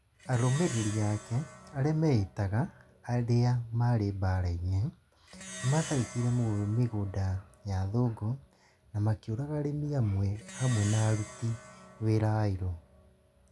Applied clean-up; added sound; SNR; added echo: none; Plucked string instrument; 17 dB; none.